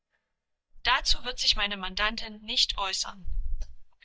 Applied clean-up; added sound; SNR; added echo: neural mask model DeepFilterNet 3.